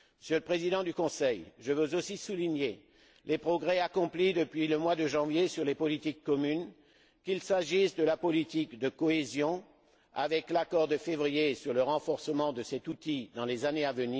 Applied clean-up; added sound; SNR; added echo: none; none; none; none.